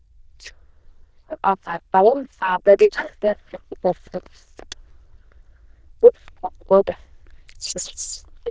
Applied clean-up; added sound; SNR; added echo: neural diffusion model UNIVERSE++.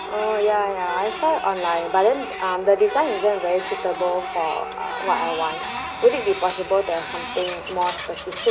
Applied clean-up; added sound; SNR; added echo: none; Printer; 7 dB; none.